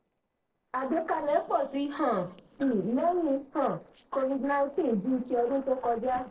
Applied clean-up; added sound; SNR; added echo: neural separator model SepFormer DNS4.